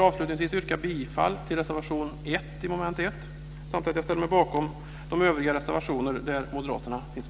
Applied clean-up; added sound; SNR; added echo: none; none; none; none.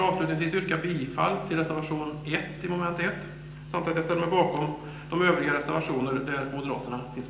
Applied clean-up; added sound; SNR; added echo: none; none; none; reverberation time 0.8 s.